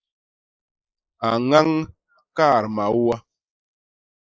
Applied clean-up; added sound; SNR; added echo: neural mask model Resemble Enhance denoiser.